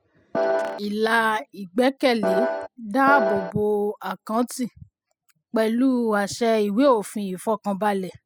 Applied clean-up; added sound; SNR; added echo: classical method spectral subtraction.